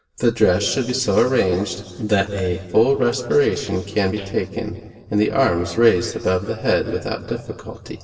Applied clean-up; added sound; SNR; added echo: neural separator model SepFormer DNS4.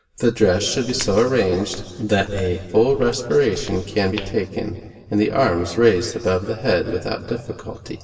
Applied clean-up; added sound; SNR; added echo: none; Walk, footsteps; 16 dB; reverberation time 2.0 s.